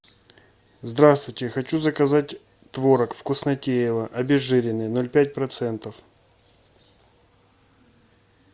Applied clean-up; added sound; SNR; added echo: none; none; none; none.